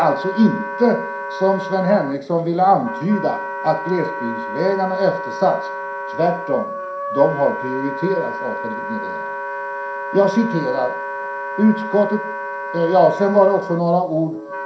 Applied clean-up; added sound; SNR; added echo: none; Wind instrument, woodwind instrument; 8 dB; reverberation time 0.5 s.